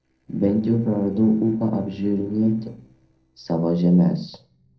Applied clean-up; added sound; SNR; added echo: neural separator model SepFormer DNS4.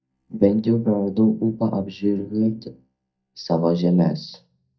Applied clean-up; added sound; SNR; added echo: neural mask model DeepFilterNet 3.